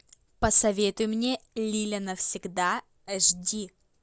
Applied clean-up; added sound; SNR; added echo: none; none; none; none.